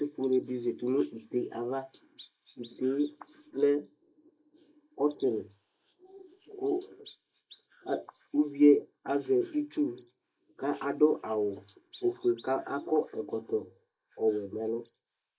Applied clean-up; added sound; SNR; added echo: neural mask model Resemble Enhance denoiser.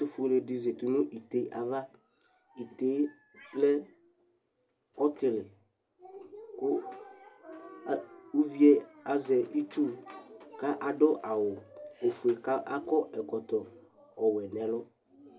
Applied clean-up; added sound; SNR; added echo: none; none; none; none.